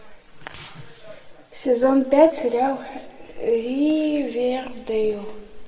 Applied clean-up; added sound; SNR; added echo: none; Chirp, tweet; 17 dB; reverberation time 1.6 s.